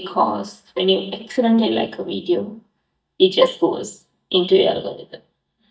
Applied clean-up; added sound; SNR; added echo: neural mask model DeepFilterNet 3.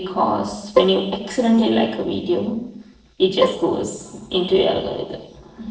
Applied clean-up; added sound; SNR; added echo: neural separator model SepFormer DNS4.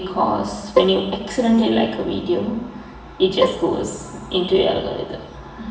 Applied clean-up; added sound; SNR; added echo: none; Bowed string instrument; 6 dB; reverberation time 0.9 s.